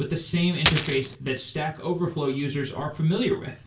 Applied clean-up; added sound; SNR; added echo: none; Coin (dropping); 0 dB; reverberation time 0.3 s.